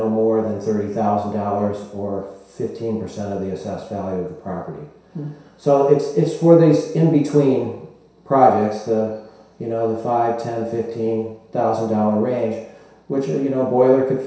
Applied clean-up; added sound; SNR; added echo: none; none; none; reverberation time 0.7 s.